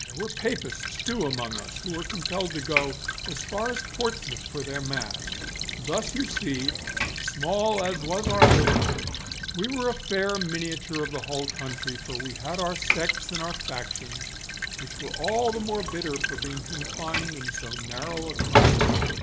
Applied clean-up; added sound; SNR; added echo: none; Sliding door / Train + Stream / Trickle, dribble; -3 dB; none.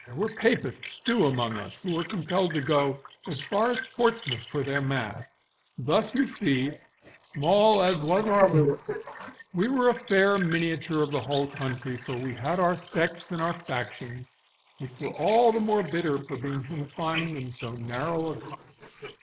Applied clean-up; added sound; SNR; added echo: neural mask model Resemble Enhance denoiser.